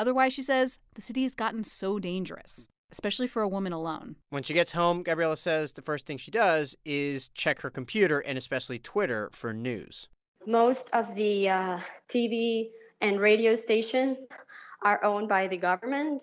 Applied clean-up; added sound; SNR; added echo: none; none; none; none.